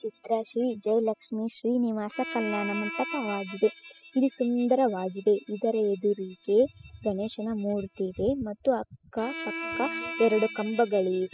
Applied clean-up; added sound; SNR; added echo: classical method spectral subtraction.